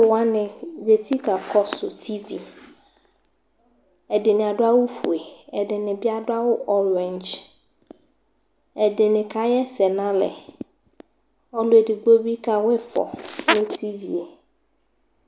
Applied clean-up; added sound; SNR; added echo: none; none; none; none.